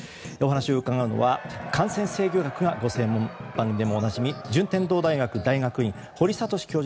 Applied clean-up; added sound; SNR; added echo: none; Crowd / Cheering; 16 dB; none.